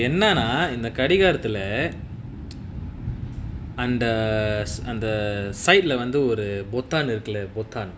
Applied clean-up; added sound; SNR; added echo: none; none; none; none.